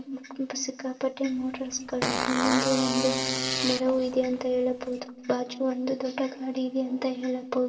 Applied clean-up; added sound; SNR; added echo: none; Fart; 3 dB; reverberation time 2.0 s.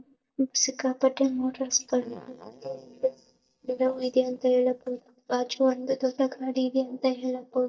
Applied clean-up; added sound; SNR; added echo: neural mask model DeepFilterNet 3.